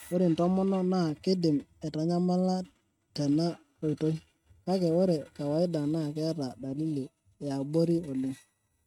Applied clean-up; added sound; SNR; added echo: neural mask model RNNoise.